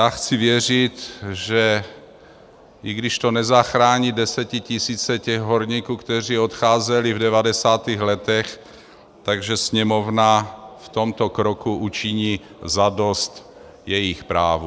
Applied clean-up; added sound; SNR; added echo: none; none; none; none.